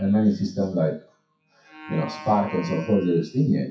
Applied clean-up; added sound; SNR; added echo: classical method WPE with log-MMSE.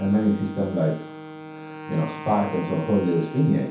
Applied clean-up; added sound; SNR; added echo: none; Wind instrument, woodwind instrument; 13 dB; reverberation time 0.7 s.